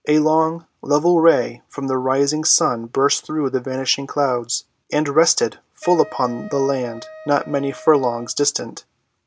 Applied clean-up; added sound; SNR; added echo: none; Wind instrument, woodwind instrument; 19 dB; none.